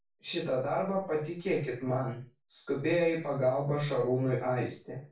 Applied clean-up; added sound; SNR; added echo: none; none; none; reverberation time 0.3 s.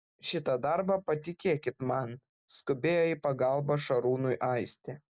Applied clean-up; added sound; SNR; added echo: none; none; none; none.